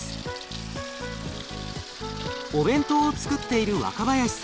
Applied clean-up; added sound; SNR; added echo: none; Sink (filling or washing) / Water tap, faucet; 13 dB; none.